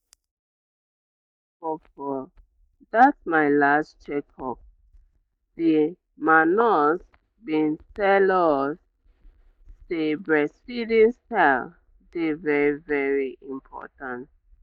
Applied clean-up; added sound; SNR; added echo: neural mask model DeepFilterNet 3.